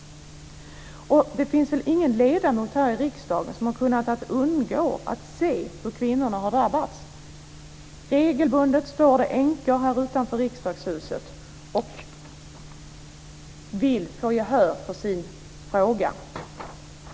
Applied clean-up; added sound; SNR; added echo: none; none; none; none.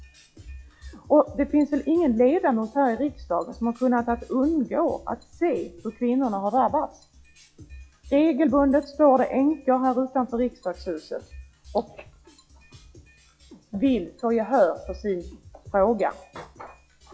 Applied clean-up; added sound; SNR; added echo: classical method log-MMSE.